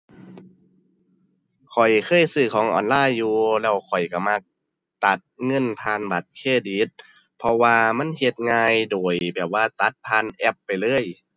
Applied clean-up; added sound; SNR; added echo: none; none; none; none.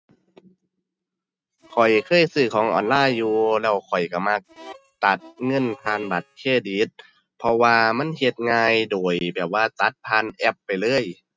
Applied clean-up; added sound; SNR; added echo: neural mask model RNNoise.